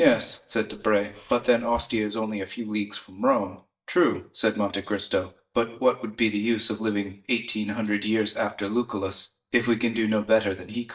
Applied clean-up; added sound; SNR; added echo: neural mask model DeepFilterNet 3.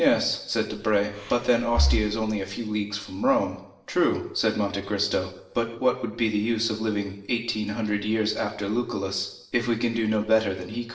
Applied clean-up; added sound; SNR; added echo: none; Breathing; 3 dB; reverberation time 0.8 s.